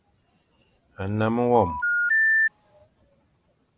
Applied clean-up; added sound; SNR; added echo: none; Telephone; -4 dB; none.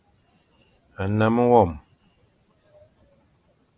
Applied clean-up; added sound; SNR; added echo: none; none; none; none.